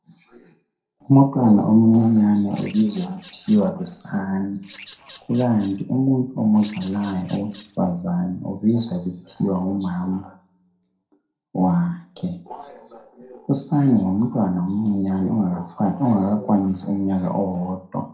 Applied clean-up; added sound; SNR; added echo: neural separator model SepFormer DNS4.